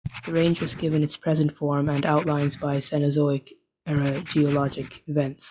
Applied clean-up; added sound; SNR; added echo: classical method log-MMSE.